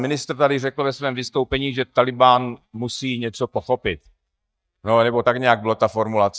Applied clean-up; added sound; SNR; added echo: neural mask model DeepFilterNet 3.